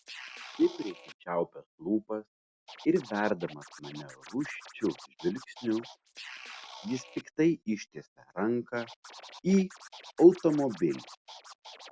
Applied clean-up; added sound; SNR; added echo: none; Scratching (performance technique); 19 dB; none.